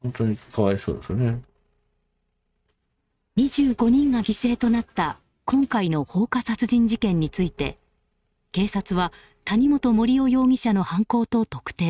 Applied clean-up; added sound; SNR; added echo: neural mask model RNNoise.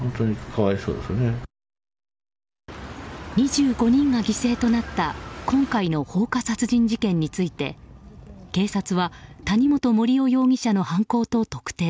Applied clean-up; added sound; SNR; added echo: none; none; none; none.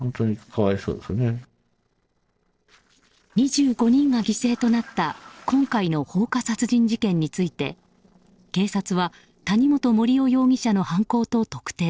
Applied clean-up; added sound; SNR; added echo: neural separator model SepFormer DNS4.